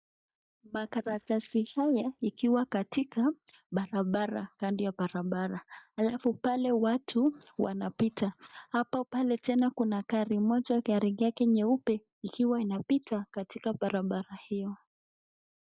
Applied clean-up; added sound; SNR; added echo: neural mask model DeepFilterNet 3.